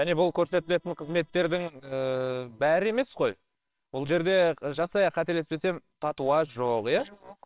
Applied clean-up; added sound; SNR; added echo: neural separator model SepFormer WHAMR!.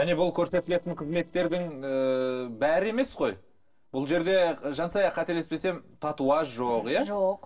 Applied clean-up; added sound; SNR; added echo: neural separator model SepFormer DNS4.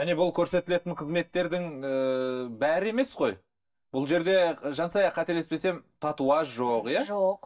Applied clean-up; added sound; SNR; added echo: neural mask model DeepFilterNet 3.